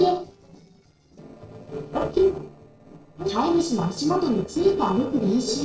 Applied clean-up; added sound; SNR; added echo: neural separator model SepFormer DNS4.